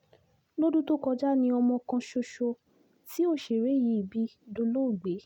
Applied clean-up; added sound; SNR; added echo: none; none; none; none.